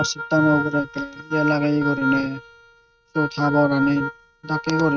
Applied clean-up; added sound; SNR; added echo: neural mask model RNNoise.